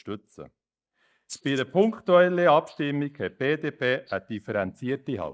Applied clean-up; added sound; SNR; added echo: neural mask model DeepFilterNet 3.